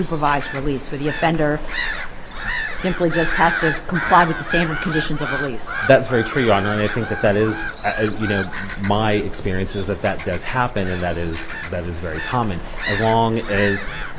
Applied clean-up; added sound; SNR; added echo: none; Gull, seagull / Bird vocalization, bird call, bird song; 5 dB; none.